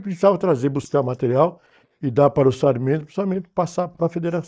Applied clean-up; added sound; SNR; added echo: neural mask model DeepFilterNet 3.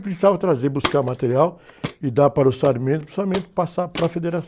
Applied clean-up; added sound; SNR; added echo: none; Walk, footsteps; 14 dB; none.